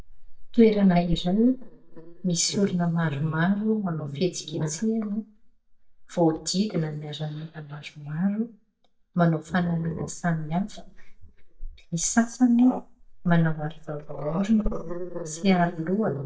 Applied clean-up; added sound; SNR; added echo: neural mask model DeepFilterNet 3.